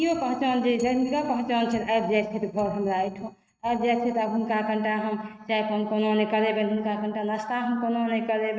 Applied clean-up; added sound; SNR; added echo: neural mask model RNNoise.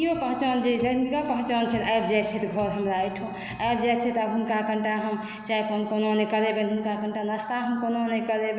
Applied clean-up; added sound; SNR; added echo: none; Clock; 18 dB; none.